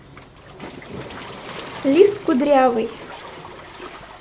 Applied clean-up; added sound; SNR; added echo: none; Waves, surf; 15 dB; none.